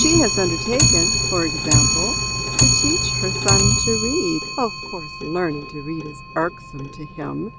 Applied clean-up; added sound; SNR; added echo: none; Clock; -4 dB; none.